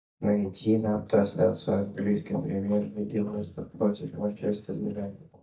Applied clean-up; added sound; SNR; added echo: neural mask model DeepFilterNet 3.